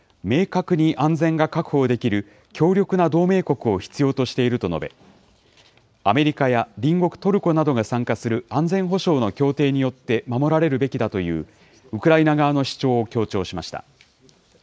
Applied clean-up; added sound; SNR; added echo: none; none; none; none.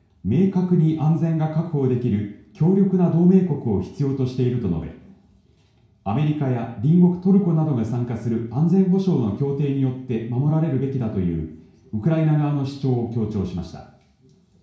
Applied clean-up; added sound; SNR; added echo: none; none; none; reverberation time 0.6 s.